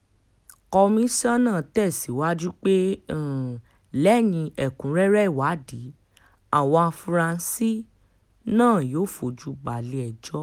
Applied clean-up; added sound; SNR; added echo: none; none; none; none.